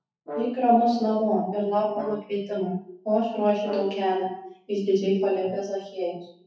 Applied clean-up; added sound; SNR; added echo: classical method WPE with log-MMSE.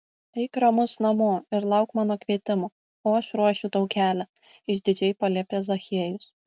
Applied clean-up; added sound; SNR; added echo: none; none; none; none.